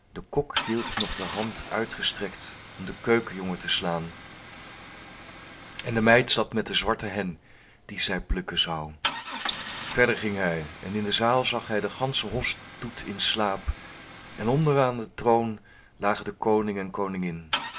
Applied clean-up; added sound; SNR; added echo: none; Idling / Engine starting / Car; 10 dB; none.